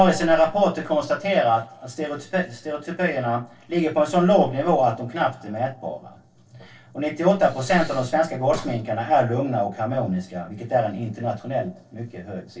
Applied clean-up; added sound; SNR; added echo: neural separator model SepFormer DNS4.